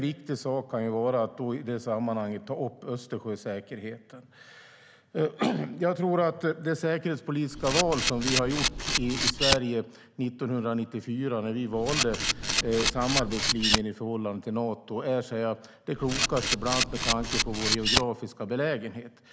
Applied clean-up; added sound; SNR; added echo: none; Camera; -2 dB; none.